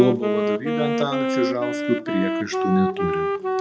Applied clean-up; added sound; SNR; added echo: none; Wind instrument, woodwind instrument; -1 dB; reverberation time 0.6 s.